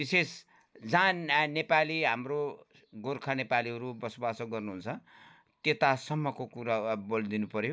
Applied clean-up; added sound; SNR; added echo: none; none; none; none.